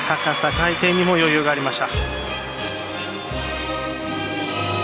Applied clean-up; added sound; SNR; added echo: none; Bird vocalization, bird call, bird song; 13 dB; none.